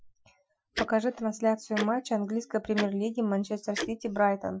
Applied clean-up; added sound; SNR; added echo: classical method Wiener filter.